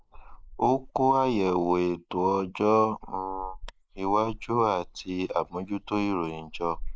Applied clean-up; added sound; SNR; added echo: neural mask model Resemble Enhance denoiser.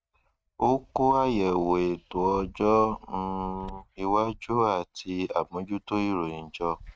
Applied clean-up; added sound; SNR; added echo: neural mask model RNNoise.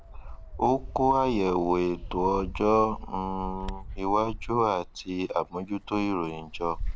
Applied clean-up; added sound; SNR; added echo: none; Bird; 10 dB; none.